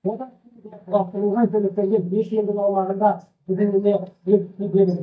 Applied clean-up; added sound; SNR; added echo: neural mask model DeepFilterNet 3.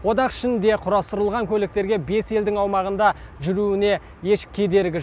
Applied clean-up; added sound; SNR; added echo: none; none; none; none.